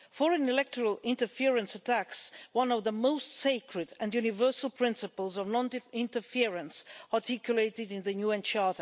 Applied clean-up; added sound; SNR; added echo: none; none; none; none.